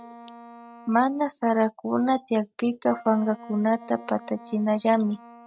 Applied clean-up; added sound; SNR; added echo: neural mask model RNNoise.